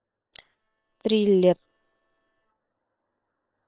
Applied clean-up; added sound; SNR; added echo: neural separator model SepFormer WHAM!.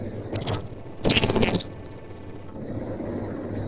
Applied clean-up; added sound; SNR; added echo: neural separator model SepFormer DNS4.